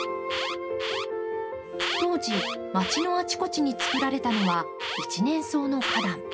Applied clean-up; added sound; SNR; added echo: none; Alarm; 7 dB; reverberation time 0.3 s.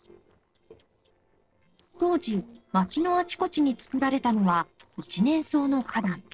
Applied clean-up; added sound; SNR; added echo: neural separator model SepFormer DNS4.